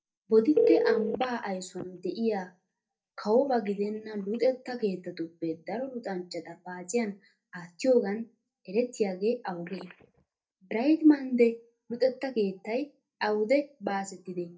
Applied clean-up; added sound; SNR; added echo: neural mask model DeepFilterNet 3.